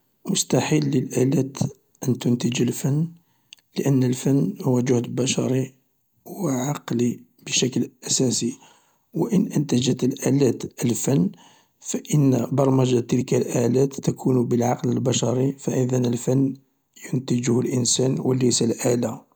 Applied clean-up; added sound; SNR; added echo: none; none; none; none.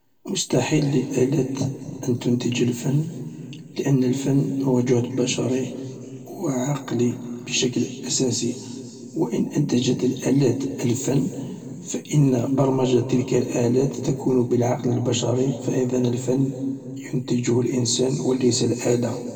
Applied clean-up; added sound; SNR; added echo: none; none; none; reverberation time 2.4 s.